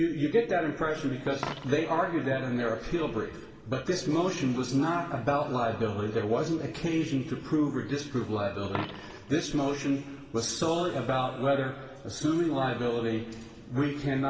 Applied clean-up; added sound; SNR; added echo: none; Coin (dropping); 20 dB; reverberation time 1.9 s.